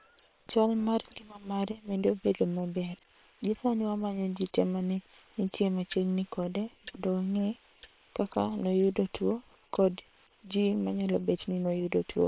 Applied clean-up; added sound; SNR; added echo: neural separator model SepFormer WHAM!.